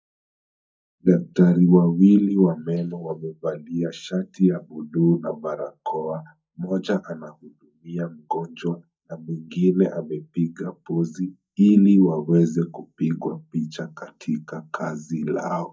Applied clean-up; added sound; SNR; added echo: neural mask model DeepFilterNet 3.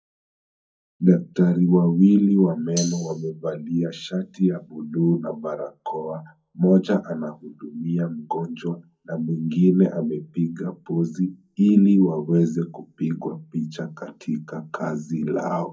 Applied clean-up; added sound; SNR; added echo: none; Tambourine; 11 dB; reverberation time 0.4 s.